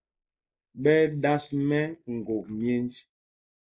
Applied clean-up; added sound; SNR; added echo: neural mask model Resemble Enhance denoiser.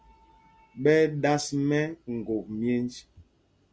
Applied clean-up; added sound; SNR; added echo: none; none; none; none.